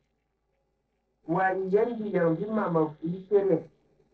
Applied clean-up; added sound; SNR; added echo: neural separator model SepFormer DNS4.